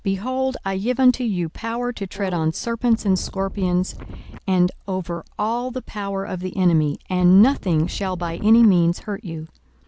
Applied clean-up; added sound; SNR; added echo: none; Brass instrument + Wind; 14 dB; none.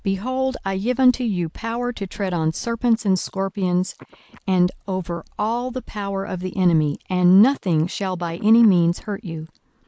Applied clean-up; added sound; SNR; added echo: neural mask model Resemble Enhance denoiser.